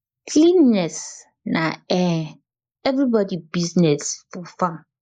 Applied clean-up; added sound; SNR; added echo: neural mask model Resemble Enhance denoiser.